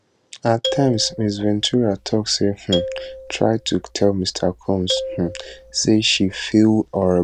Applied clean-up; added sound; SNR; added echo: none; Marimba, xylophone; 11 dB; none.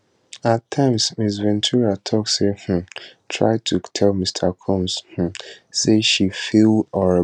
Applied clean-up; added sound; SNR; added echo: none; none; none; none.